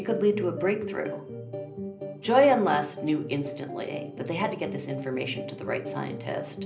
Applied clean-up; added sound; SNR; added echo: none; none; none; reverberation time 0.5 s.